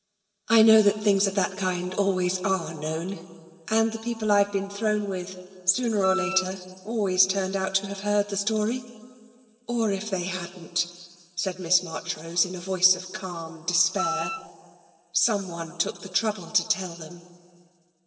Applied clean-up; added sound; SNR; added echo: none; Wind instrument, woodwind instrument; 5 dB; reverberation time 2.0 s.